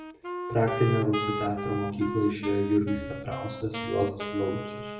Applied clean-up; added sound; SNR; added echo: none; Wind instrument, woodwind instrument; 7 dB; reverberation time 0.8 s.